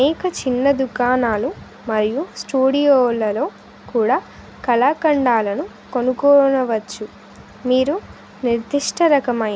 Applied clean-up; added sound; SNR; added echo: none; none; none; none.